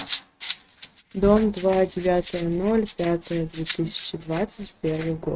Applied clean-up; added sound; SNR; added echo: neural mask model RNNoise.